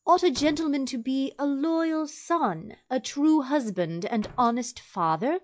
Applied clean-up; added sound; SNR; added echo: classical method log-MMSE.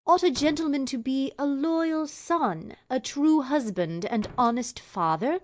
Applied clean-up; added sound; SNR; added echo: neural mask model DeepFilterNet 3.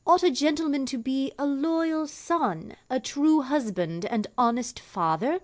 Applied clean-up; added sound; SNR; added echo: none; none; none; none.